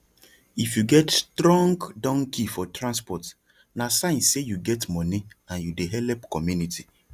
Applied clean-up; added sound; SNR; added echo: none; none; none; none.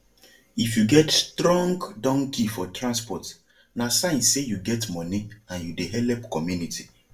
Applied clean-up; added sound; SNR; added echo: none; none; none; reverberation time 0.3 s.